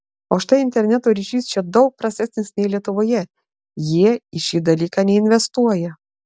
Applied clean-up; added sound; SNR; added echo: none; none; none; none.